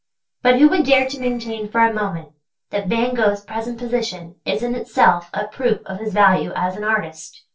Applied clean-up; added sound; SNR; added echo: neural separator model SepFormer DNS4.